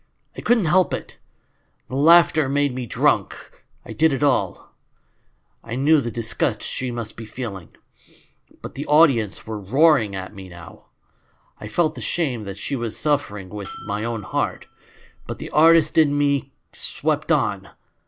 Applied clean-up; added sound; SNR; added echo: none; Bell; 17 dB; none.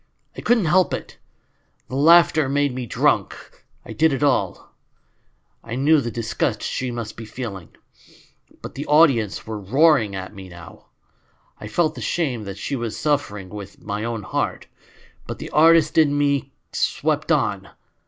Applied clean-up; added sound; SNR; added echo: none; none; none; none.